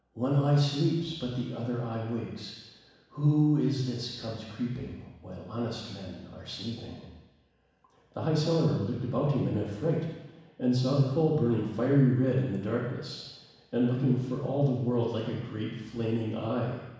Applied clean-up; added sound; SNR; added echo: none; none; none; reverberation time 1.1 s.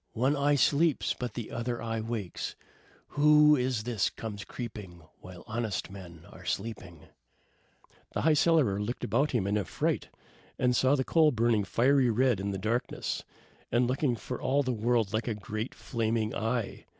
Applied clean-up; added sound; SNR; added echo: none; none; none; none.